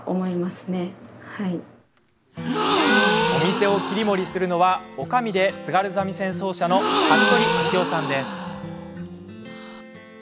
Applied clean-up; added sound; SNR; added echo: none; Gasp; -1 dB; none.